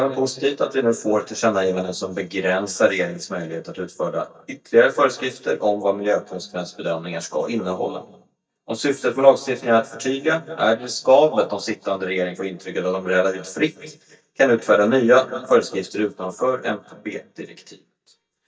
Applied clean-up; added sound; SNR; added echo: neural mask model DeepFilterNet 3.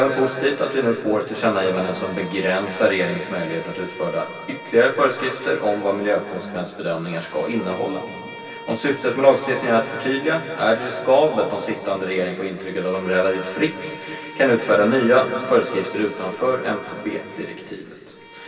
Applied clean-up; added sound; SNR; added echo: none; Bowed string instrument; 18 dB; reverberation time 2.6 s.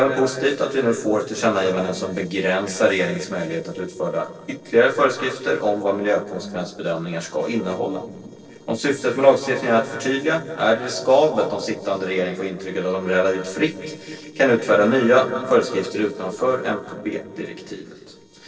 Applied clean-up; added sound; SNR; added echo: neural separator model SepFormer DNS4.